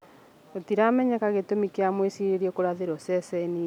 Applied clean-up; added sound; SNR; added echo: none; none; none; none.